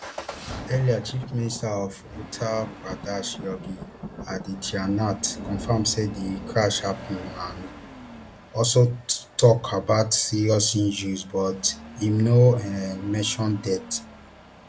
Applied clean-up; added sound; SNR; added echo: none; Thunder + Engine starting / Accelerating, revving, vroom / Motor vehicle (road); 16 dB; none.